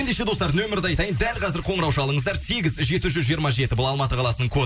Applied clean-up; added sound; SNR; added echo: none; none; none; none.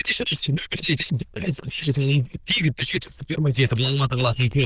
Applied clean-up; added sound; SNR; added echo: neural diffusion model UNIVERSE++.